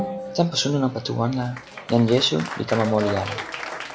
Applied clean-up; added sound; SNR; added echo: none; Applause; 9 dB; none.